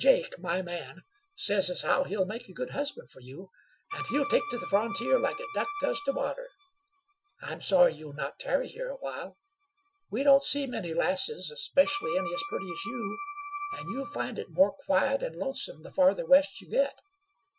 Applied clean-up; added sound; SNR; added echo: classical method Wiener filter.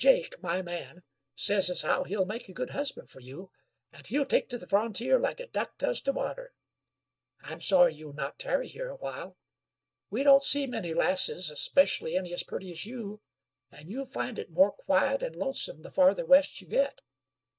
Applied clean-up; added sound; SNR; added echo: neural mask model DeepFilterNet 3.